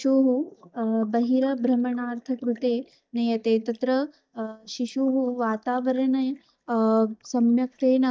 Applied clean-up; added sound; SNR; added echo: neural mask model DeepFilterNet 3.